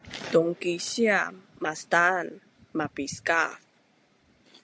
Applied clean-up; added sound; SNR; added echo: none; none; none; none.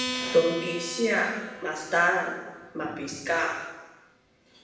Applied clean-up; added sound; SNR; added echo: none; Acoustic guitar; 11 dB; reverberation time 1.1 s.